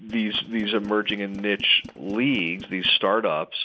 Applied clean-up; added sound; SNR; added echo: none; Tools; 20 dB; none.